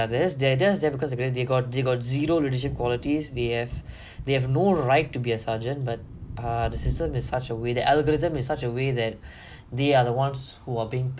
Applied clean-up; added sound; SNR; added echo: none; Thunder; 14 dB; none.